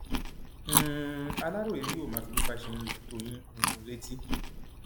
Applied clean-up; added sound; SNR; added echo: none; Chewing, mastication; -4 dB; none.